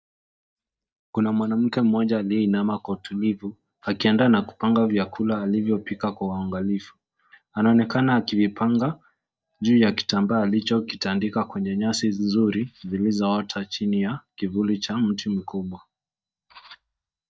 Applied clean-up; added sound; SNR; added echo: neural mask model DeepFilterNet 3.